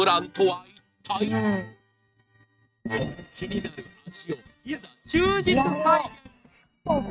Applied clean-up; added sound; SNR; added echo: neural mask model RNNoise.